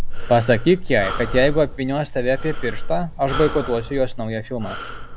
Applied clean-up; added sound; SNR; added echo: none; Breathing; 4 dB; none.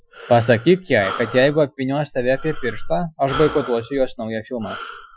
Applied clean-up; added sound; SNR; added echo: classical method Wiener filter.